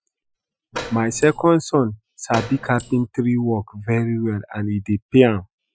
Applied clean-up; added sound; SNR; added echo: classical method Wiener filter.